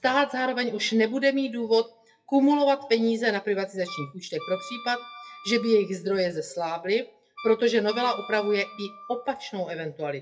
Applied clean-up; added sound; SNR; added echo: classical method WPE with log-MMSE.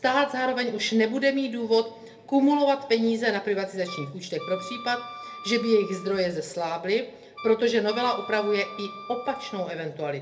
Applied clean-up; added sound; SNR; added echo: none; Wind instrument, woodwind instrument; 15 dB; reverberation time 0.3 s.